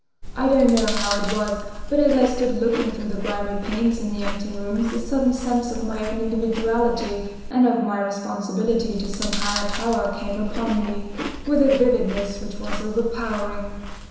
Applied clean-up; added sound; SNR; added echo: none; Chewing, mastication; 6 dB; reverberation time 1.0 s.